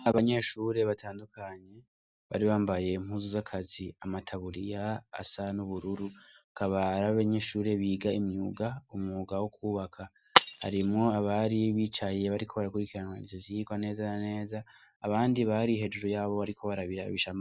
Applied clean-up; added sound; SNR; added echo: none; Shatter; 1 dB; none.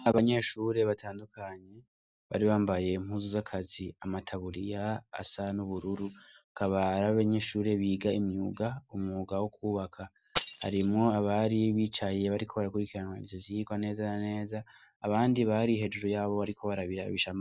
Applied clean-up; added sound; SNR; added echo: neural separator model SepFormer DNS4.